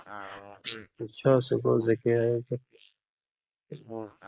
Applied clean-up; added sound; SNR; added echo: neural mask model Resemble Enhance denoiser.